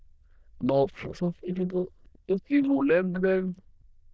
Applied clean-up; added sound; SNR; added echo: neural diffusion model UNIVERSE++.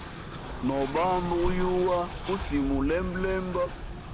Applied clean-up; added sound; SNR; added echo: none; Vehicle + Train; 6 dB; none.